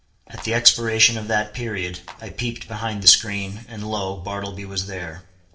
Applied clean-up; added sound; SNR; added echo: neural separator model SepFormer DNS4.